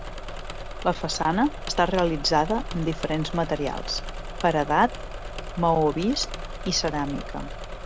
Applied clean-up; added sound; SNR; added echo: none; Engine / Mechanisms; 8 dB; none.